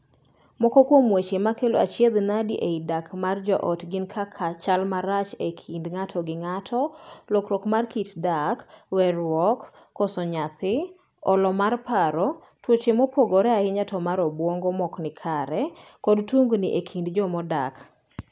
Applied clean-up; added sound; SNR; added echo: none; none; none; none.